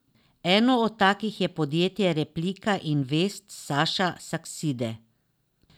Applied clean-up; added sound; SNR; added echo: none; none; none; none.